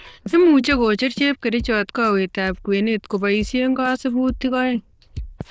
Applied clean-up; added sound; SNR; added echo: neural diffusion model UNIVERSE++.